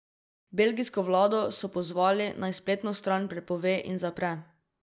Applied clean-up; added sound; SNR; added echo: none; none; none; none.